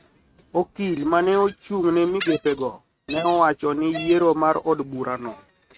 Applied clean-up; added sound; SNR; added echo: neural mask model RNNoise.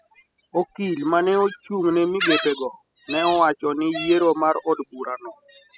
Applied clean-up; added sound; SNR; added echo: classical method spectral subtraction.